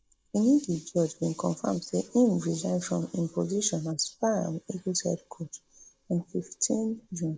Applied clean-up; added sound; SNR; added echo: neural mask model Resemble Enhance denoiser.